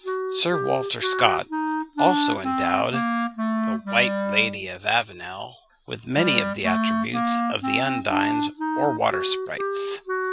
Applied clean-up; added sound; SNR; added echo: none; Wind instrument, woodwind instrument; 1 dB; none.